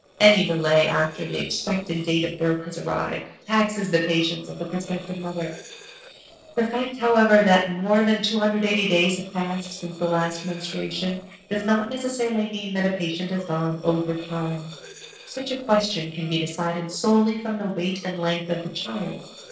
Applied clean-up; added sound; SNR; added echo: neural separator model SepFormer DNS4.